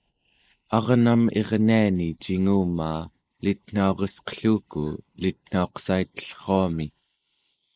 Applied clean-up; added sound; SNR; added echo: neural mask model Resemble Enhance denoiser.